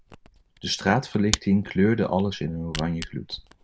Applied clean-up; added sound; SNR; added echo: none; Camera; 12 dB; none.